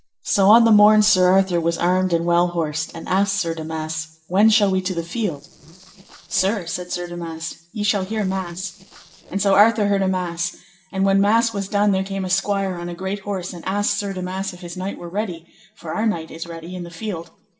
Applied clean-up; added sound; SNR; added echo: neural separator model SepFormer DNS4.